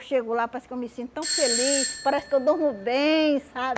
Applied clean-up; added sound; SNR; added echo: none; Doorbell; 5 dB; none.